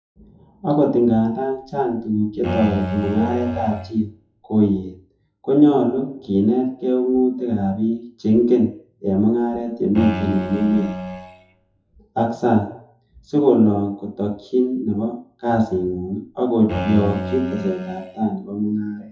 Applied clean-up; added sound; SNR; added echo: classical method WPE with log-MMSE.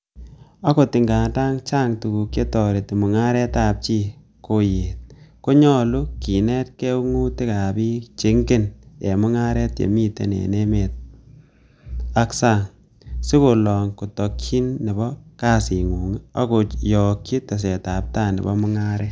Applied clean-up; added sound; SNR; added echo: none; none; none; none.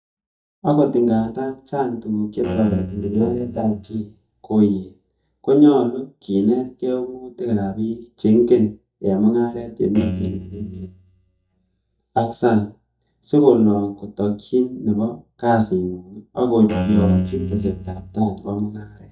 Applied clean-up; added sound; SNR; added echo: neural mask model DeepFilterNet 3.